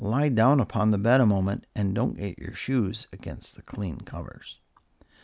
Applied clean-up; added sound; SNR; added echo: none; none; none; none.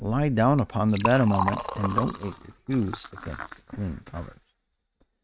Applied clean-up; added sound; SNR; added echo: neural mask model RNNoise.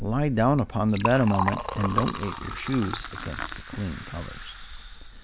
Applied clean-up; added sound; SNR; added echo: none; Liquid; 7 dB; none.